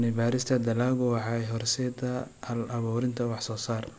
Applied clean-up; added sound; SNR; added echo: none; none; none; none.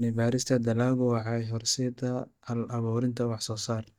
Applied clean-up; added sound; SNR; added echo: neural mask model DeepFilterNet 3.